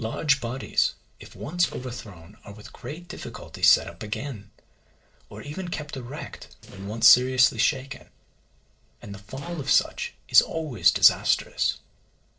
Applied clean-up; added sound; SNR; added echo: neural separator model SepFormer DNS4.